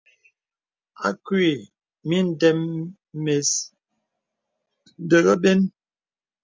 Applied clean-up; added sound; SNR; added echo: none; none; none; none.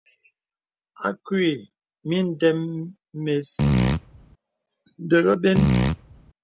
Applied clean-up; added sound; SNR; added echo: none; Fart; -4 dB; none.